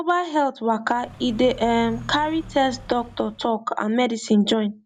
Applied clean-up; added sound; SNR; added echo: none; Car; 17 dB; none.